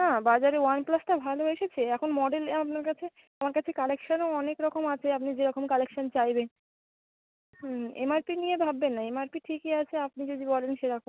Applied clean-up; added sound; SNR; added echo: none; none; none; none.